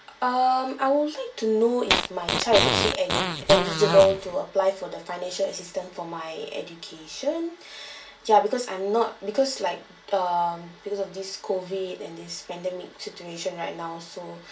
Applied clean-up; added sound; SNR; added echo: none; Fart; -1 dB; reverberation time 0.2 s.